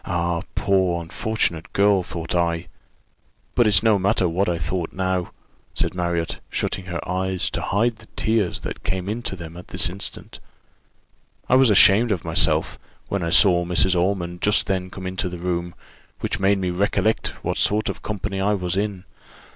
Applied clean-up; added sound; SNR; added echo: none; none; none; none.